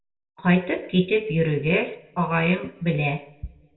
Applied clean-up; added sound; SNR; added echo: none; none; none; reverberation time 0.6 s.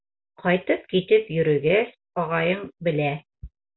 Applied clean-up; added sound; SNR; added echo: none; none; none; none.